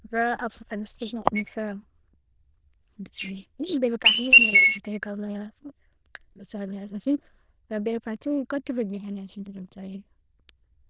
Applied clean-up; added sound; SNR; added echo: neural diffusion model UNIVERSE++.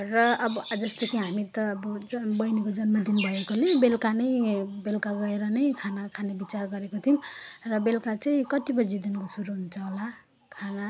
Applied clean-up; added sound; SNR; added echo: none; none; none; none.